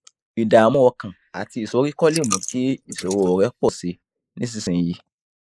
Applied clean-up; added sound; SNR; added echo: neural mask model Resemble Enhance denoiser.